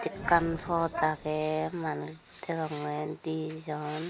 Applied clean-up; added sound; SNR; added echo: none; Thunder; 18 dB; none.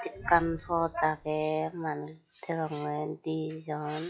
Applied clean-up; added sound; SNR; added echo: classical method log-MMSE.